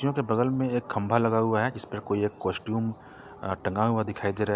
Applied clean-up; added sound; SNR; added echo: none; none; none; none.